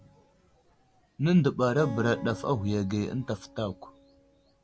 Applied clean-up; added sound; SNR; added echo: none; Acoustic guitar; 18 dB; none.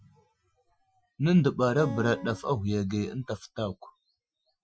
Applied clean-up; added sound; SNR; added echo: classical method Wiener filter.